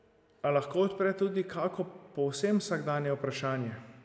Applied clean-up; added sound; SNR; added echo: none; none; none; none.